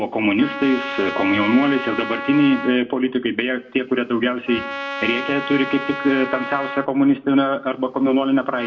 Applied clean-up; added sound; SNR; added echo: none; Trumpet; 10 dB; reverberation time 0.3 s.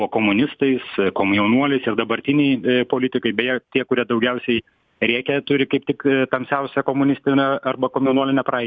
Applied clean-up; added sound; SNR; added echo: none; none; none; none.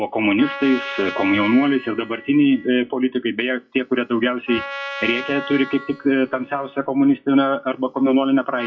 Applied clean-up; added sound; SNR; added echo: classical method WPE with log-MMSE.